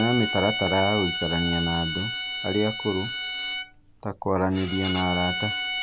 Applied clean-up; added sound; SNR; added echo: none; Bowed string instrument; 4 dB; none.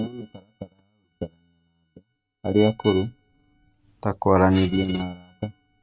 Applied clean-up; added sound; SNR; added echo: neural mask model RNNoise.